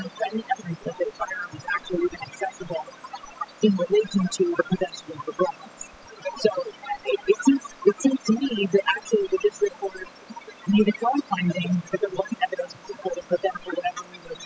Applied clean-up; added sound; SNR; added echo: classical method spectral subtraction.